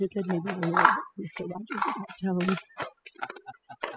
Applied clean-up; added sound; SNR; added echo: classical method spectral subtraction.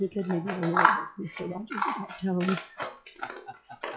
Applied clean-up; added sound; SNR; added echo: classical method log-MMSE.